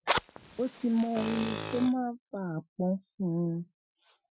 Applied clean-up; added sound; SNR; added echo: classical method Wiener filter.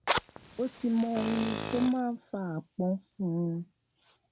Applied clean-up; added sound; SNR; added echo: none; Tools + Fire; 7 dB; none.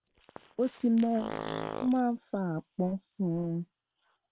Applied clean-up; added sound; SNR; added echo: neural separator model SepFormer WHAM!.